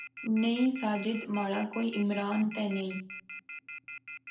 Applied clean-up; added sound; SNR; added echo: none; Telephone; 13 dB; reverberation time 0.4 s.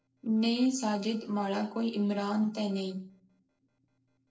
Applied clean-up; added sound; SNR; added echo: neural separator model SepFormer DNS4.